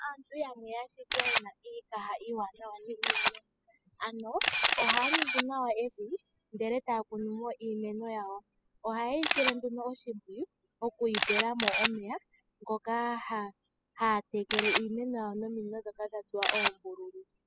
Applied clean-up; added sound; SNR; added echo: classical method spectral subtraction.